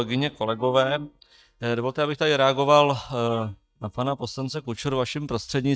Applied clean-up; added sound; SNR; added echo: neural mask model DeepFilterNet 3.